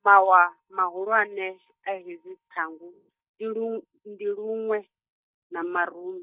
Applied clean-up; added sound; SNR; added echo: neural mask model DeepFilterNet 3.